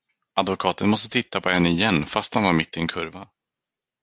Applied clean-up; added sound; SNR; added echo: none; none; none; none.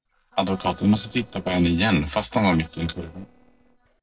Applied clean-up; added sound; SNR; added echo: neural separator model SepFormer DNS4.